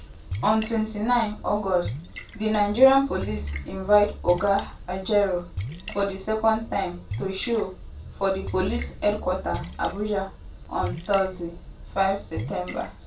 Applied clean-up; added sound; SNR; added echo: none; Splash, splatter; 10 dB; reverberation time 0.2 s.